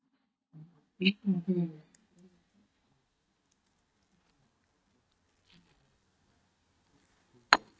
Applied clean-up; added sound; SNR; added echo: neural mask model DeepFilterNet 3.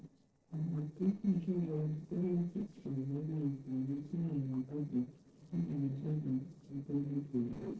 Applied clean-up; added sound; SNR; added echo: neural separator model SepFormer DNS4.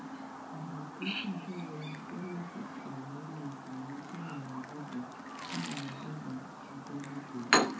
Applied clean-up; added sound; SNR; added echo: none; Chirp, tweet; -5 dB; reverberation time 0.3 s.